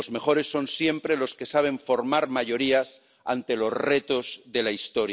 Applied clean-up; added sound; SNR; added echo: none; none; none; none.